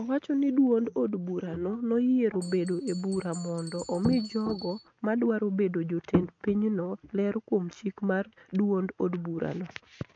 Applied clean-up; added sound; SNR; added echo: neural mask model RNNoise.